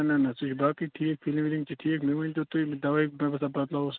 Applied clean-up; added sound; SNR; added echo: none; none; none; none.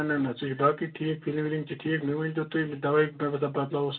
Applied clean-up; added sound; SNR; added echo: none; none; none; reverberation time 0.2 s.